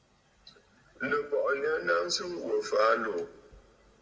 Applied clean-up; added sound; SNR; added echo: none; none; none; reverberation time 1.3 s.